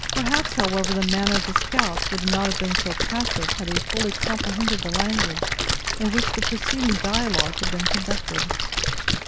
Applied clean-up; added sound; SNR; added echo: none; Splash, splatter; -3 dB; none.